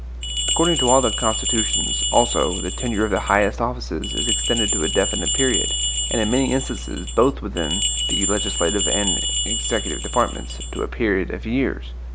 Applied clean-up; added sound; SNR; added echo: none; Bell; 1 dB; none.